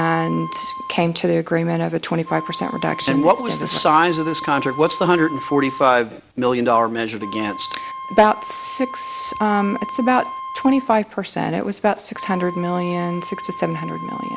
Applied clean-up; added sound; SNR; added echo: none; Wind instrument, woodwind instrument; 12 dB; none.